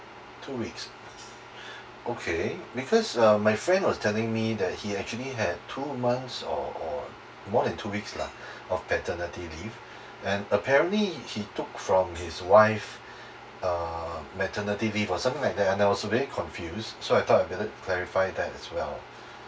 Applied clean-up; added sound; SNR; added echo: none; none; none; none.